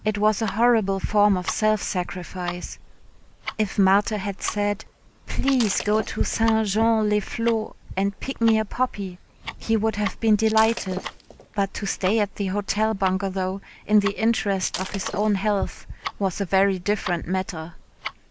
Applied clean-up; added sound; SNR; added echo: none; Tick-tock + Shatter; 12 dB; none.